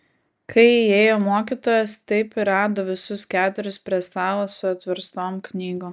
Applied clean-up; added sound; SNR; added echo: none; none; none; none.